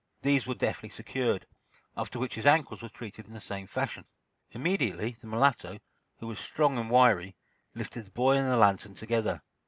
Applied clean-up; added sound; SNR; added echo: none; none; none; none.